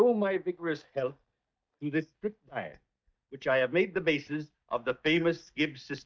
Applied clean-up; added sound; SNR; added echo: neural mask model DeepFilterNet 3.